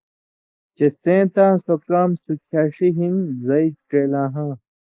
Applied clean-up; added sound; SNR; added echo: neural mask model Resemble Enhance denoiser.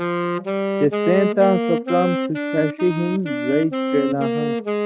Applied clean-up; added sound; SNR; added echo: neural mask model RNNoise.